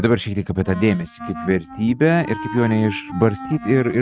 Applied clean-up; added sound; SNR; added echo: neural mask model RNNoise.